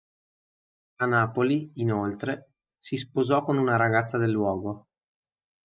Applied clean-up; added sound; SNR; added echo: neural mask model DeepFilterNet 3.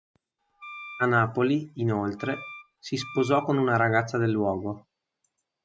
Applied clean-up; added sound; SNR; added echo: none; Wind instrument, woodwind instrument; 16 dB; none.